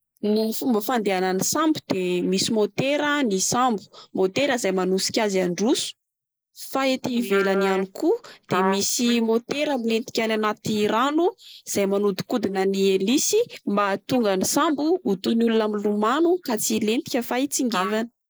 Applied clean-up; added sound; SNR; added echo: neural mask model Resemble Enhance denoiser.